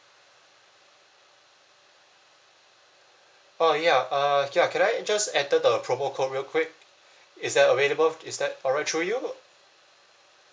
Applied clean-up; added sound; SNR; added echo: none; none; none; none.